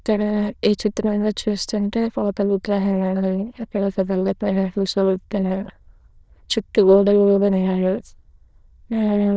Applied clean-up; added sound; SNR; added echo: neural diffusion model UNIVERSE++.